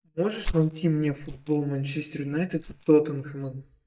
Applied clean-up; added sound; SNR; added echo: neural mask model DeepFilterNet 3.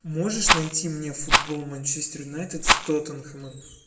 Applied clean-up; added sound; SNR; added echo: none; Rattle; -4 dB; reverberation time 0.8 s.